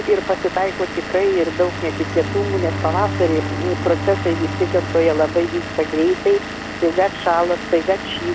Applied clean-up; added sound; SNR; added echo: none; Bowed string instrument + Engine / Vehicle; 6 dB; none.